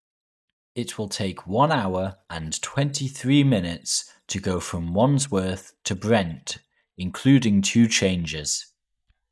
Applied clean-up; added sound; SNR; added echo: neural mask model DeepFilterNet 3.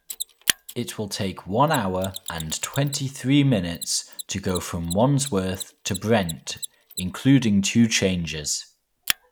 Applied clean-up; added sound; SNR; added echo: none; Mechanisms; 12 dB; none.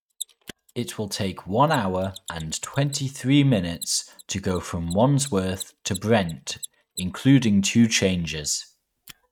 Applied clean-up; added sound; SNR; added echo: neural mask model RNNoise.